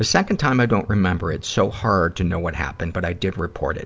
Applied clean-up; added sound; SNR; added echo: none; Dog; 17 dB; none.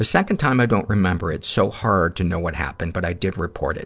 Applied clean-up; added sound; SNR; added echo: neural separator model SepFormer DNS4.